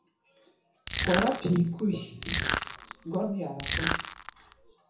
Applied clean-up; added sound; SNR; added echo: none; Crushing; -2 dB; reverberation time 0.6 s.